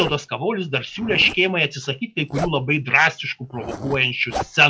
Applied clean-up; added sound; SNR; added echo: classical method log-MMSE.